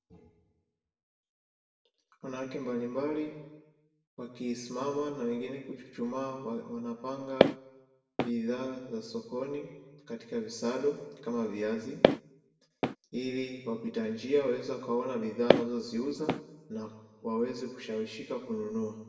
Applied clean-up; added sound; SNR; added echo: none; Walk, footsteps; -3 dB; reverberation time 1.1 s.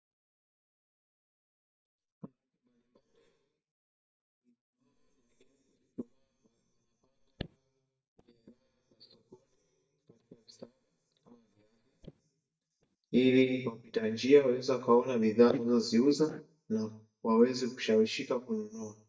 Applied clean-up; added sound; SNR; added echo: neural mask model DeepFilterNet 3.